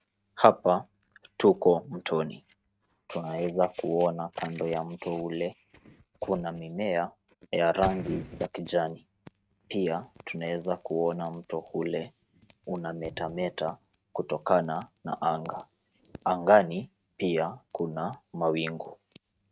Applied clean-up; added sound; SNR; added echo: neural mask model RNNoise.